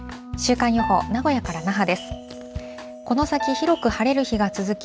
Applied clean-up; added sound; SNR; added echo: none; Piano; 11 dB; none.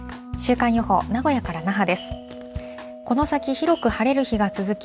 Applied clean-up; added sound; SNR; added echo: none; none; none; none.